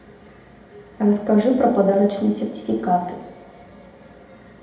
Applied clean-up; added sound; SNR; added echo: none; none; none; reverberation time 0.8 s.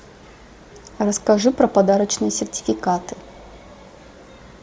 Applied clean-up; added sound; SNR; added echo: none; none; none; none.